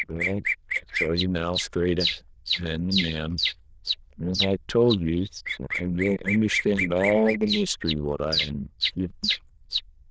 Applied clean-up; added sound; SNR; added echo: neural diffusion model UNIVERSE++.